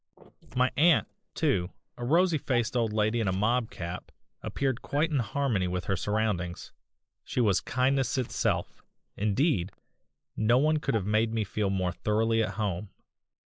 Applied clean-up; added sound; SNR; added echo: neural mask model Resemble Enhance denoiser.